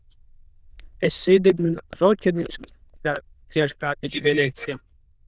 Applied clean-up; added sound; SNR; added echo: neural diffusion model UNIVERSE++.